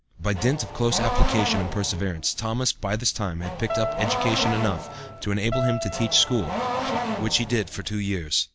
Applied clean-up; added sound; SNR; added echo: none; Race car, auto racing / Accelerating, revving, vroom + Keyboard (musical); 4 dB; none.